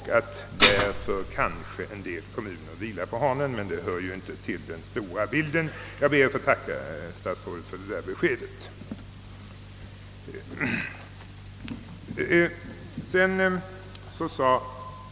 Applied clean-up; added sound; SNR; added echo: none; Dishes, pots, and pans; -3 dB; none.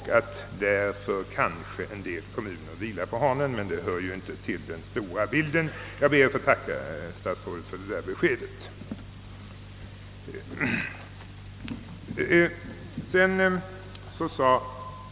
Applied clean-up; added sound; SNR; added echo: none; none; none; none.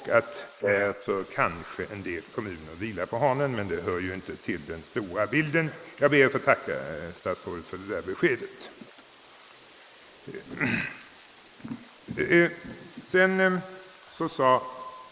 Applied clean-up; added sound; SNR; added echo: neural mask model Resemble Enhance denoiser.